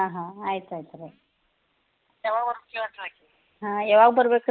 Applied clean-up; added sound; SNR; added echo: neural mask model Resemble Enhance denoiser.